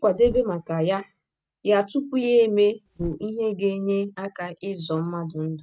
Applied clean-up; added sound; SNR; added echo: neural mask model RNNoise.